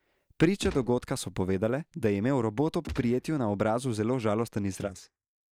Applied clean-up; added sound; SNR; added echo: neural mask model DeepFilterNet 3.